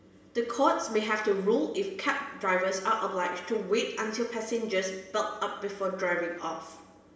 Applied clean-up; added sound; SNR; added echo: none; none; none; reverberation time 1.1 s.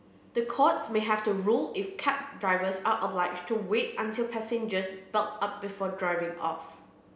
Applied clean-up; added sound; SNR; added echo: none; none; none; none.